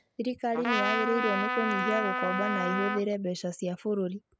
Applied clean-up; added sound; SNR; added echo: none; Trumpet; 0 dB; none.